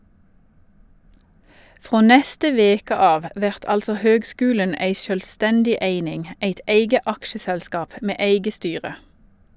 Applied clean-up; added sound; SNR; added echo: none; none; none; none.